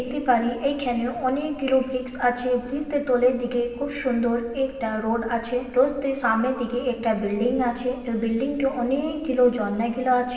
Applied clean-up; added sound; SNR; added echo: none; none; none; reverberation time 1.4 s.